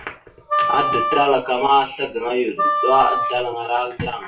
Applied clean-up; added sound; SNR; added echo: classical method WPE with log-MMSE.